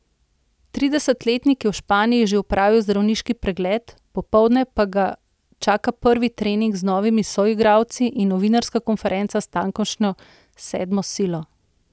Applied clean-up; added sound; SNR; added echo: none; none; none; none.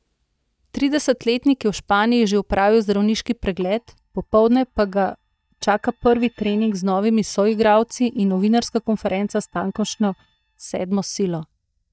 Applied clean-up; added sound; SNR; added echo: neural mask model DeepFilterNet 3.